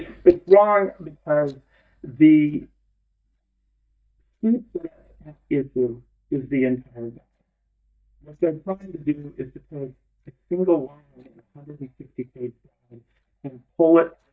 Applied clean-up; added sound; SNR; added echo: neural mask model DeepFilterNet 3.